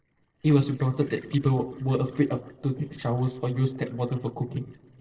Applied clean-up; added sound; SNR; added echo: neural separator model SepFormer DNS4.